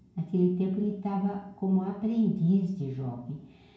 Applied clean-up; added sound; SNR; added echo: none; none; none; reverberation time 0.6 s.